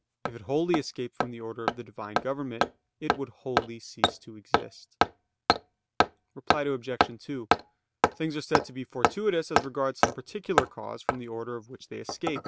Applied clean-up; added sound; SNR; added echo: none; Hammer; -3 dB; none.